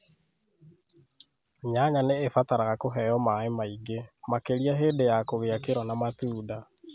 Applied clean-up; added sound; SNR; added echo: none; none; none; none.